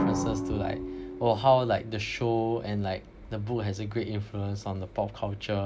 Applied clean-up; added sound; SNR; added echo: none; Drum; 8 dB; none.